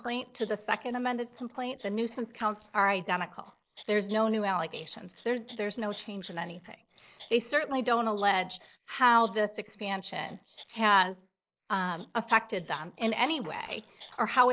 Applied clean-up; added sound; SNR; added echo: neural mask model Resemble Enhance denoiser.